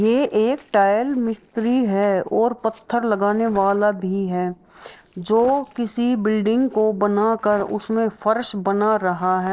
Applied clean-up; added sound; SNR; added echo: neural separator model SepFormer DNS4.